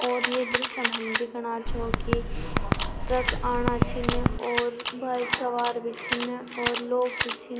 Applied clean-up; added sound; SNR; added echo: none; Typing + Camera; -1 dB; none.